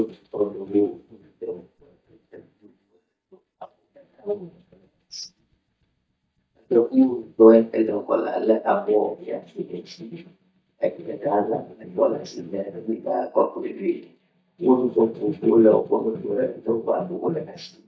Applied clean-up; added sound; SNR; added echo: neural mask model DeepFilterNet 3.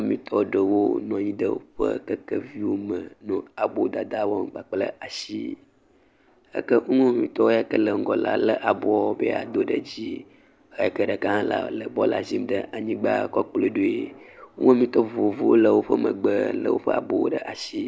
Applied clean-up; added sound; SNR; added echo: none; none; none; none.